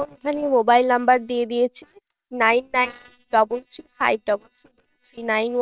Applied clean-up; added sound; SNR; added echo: neural separator model SepFormer WHAM!.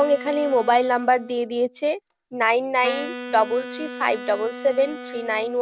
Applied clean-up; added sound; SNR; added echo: none; Wind instrument, woodwind instrument; 13 dB; none.